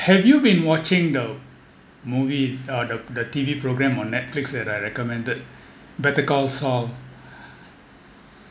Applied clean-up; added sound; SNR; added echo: none; none; none; none.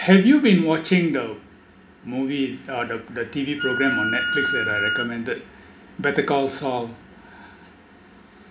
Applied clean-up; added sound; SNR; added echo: none; Wind instrument, woodwind instrument; 3 dB; reverberation time 0.3 s.